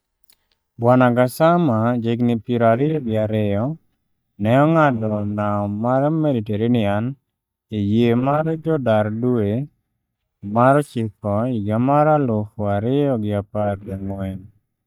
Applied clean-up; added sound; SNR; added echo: neural mask model DeepFilterNet 3.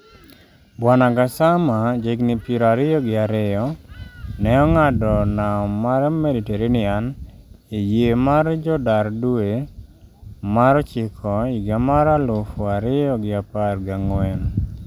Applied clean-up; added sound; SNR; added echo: none; none; none; none.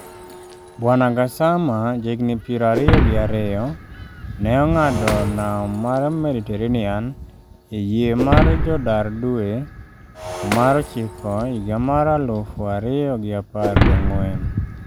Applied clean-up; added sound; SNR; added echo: none; Shatter; 4 dB; none.